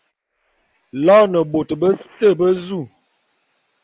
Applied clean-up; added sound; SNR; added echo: neural mask model Resemble Enhance denoiser.